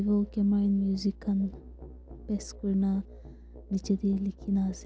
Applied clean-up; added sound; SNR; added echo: none; Musical instrument; 16 dB; none.